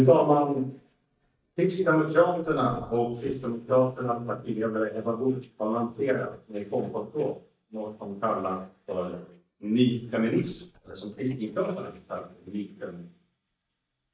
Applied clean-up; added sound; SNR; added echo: neural mask model DeepFilterNet 3.